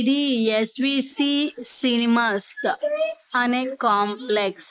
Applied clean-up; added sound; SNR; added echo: neural mask model Resemble Enhance denoiser.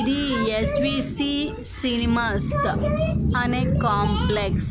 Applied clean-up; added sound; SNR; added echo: none; Train; 14 dB; none.